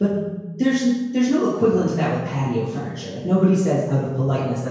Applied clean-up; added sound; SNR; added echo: none; none; none; reverberation time 1.0 s.